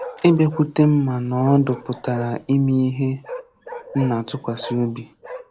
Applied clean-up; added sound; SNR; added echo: none; Bark; 16 dB; none.